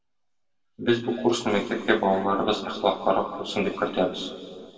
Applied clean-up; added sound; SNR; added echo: none; none; none; reverberation time 1.8 s.